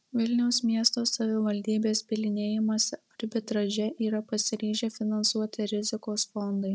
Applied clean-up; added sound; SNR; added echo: none; none; none; none.